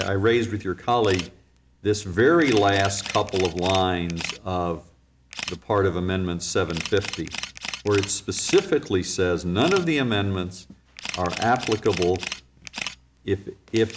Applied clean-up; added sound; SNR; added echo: none; Camera; 13 dB; none.